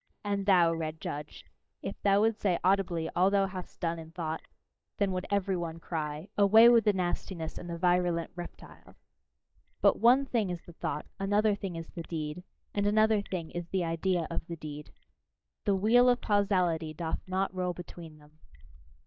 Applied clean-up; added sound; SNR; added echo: neural mask model DeepFilterNet 3.